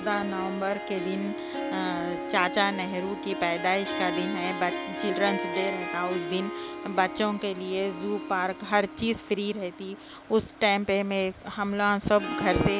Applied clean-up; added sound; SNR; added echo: none; Harp; 6 dB; none.